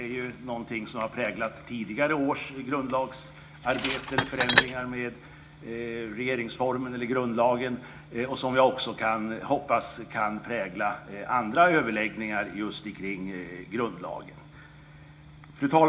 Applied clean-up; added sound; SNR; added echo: none; Tools; -4 dB; reverberation time 0.4 s.